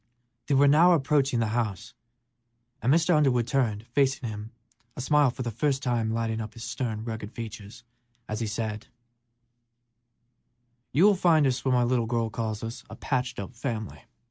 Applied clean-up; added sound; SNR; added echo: none; none; none; none.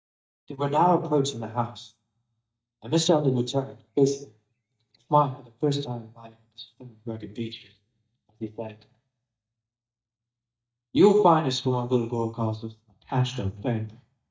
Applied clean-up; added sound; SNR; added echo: neural mask model DeepFilterNet 3.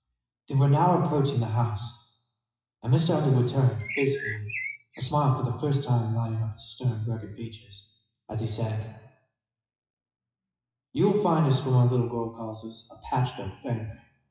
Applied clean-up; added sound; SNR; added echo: classical method WPE with log-MMSE.